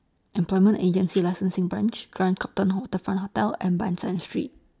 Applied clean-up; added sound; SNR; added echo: neural mask model Resemble Enhance denoiser.